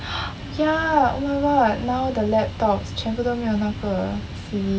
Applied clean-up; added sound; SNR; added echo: none; none; none; none.